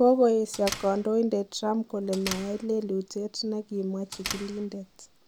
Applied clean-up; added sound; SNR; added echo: none; Door; 14 dB; none.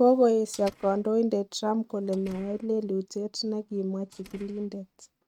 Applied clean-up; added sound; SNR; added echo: neural mask model RNNoise.